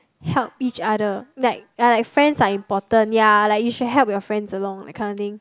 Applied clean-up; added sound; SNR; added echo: none; none; none; none.